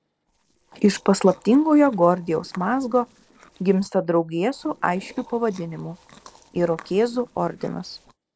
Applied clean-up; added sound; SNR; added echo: neural separator model SepFormer DNS4.